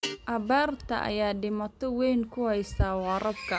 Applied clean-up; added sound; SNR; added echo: none; Guitar; 17 dB; none.